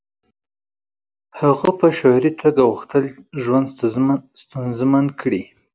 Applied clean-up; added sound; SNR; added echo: none; none; none; none.